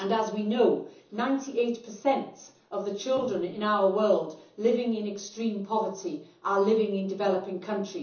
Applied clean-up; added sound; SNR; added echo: none; none; none; reverberation time 0.7 s.